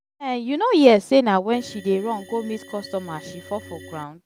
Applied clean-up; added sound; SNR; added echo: none; Organ; 20 dB; none.